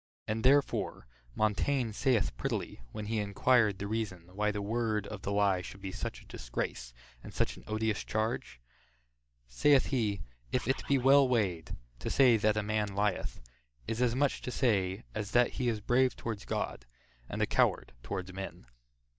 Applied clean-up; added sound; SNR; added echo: neural mask model DeepFilterNet 3.